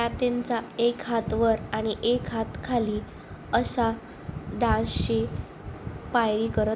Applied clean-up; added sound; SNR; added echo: none; none; none; none.